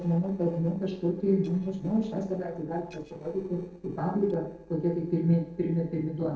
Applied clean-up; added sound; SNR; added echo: neural separator model SepFormer DNS4.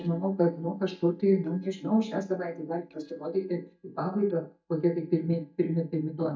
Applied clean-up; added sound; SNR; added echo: neural mask model DeepFilterNet 3.